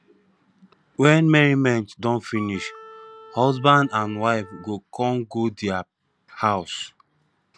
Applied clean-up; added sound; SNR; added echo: none; Wind instrument, woodwind instrument; 20 dB; none.